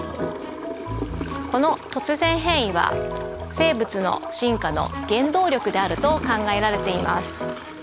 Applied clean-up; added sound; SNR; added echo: none; Toilet flush / Gurgling; 12 dB; none.